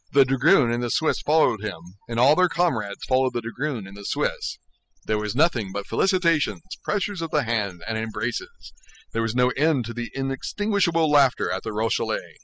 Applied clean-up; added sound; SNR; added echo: classical method spectral subtraction.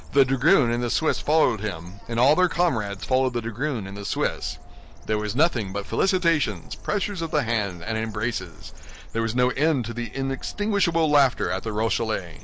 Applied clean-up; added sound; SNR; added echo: none; Bird; 16 dB; none.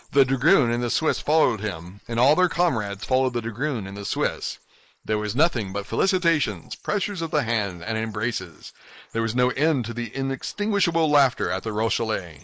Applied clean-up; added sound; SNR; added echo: neural mask model Resemble Enhance denoiser.